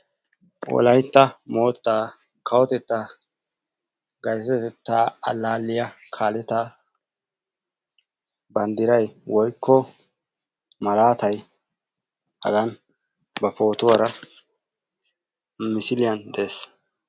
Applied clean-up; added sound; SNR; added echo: none; none; none; none.